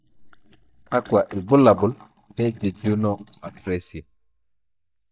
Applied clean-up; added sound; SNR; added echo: neural mask model DeepFilterNet 3.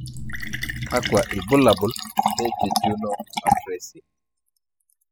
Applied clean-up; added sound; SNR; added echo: classical method spectral subtraction.